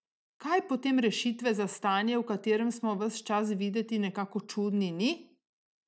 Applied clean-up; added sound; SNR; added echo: none; none; none; none.